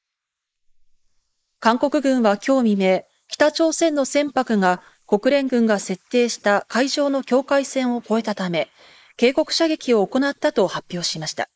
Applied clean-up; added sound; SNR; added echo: neural mask model Resemble Enhance denoiser.